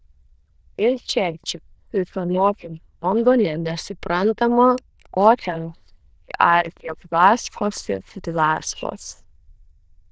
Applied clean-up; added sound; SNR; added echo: neural diffusion model UNIVERSE++.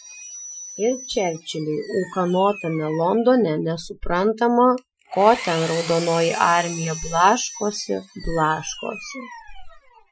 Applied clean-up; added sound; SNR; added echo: classical method Wiener filter.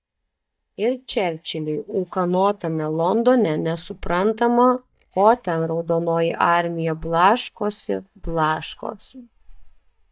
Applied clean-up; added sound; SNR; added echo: neural mask model DeepFilterNet 3.